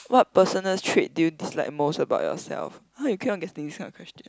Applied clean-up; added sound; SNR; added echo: none; none; none; none.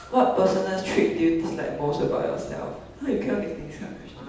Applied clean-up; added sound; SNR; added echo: none; Fowl; 20 dB; reverberation time 0.8 s.